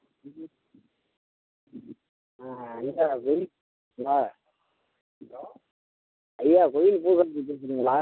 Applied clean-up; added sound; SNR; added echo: none; none; none; none.